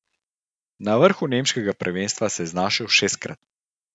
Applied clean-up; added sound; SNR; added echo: none; none; none; none.